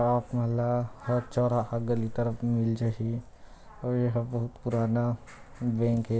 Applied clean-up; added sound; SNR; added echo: none; none; none; none.